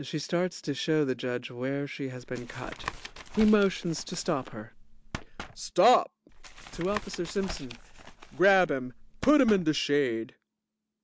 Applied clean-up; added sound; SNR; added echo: none; Tap; 14 dB; none.